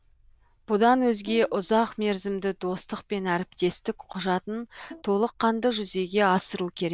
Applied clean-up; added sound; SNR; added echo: neural diffusion model UNIVERSE++.